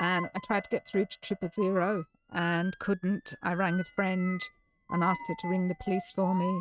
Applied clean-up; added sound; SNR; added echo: neural mask model RNNoise.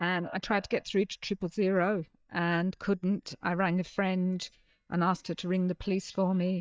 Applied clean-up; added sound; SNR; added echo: neural mask model DeepFilterNet 3.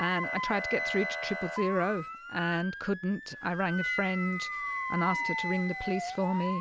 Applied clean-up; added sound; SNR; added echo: none; Wind instrument, woodwind instrument + Motor vehicle (road) / Siren; 4 dB; none.